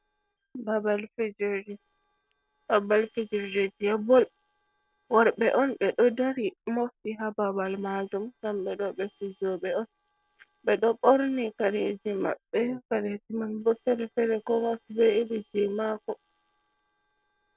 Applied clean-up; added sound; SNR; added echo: neural separator model SepFormer DNS4.